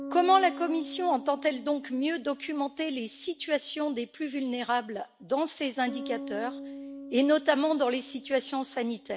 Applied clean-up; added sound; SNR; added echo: none; Bass guitar; 14 dB; none.